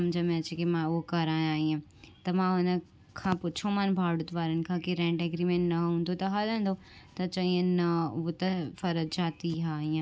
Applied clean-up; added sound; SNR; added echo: none; none; none; none.